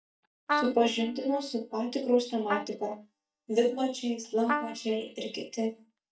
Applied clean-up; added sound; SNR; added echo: neural mask model DeepFilterNet 3.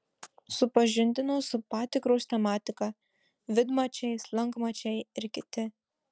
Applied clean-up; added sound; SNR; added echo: none; none; none; none.